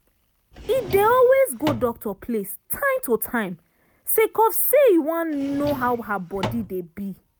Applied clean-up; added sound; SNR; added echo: none; Drawer open or close; 12 dB; none.